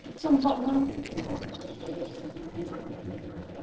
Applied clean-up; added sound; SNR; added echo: neural separator model SepFormer DNS4.